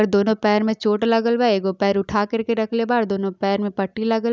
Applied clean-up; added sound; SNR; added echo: none; none; none; none.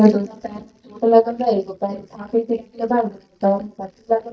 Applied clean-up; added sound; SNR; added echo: neural mask model DeepFilterNet 3.